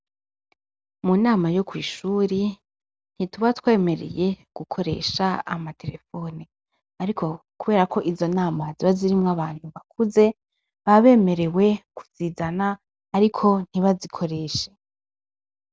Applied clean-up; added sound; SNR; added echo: none; none; none; none.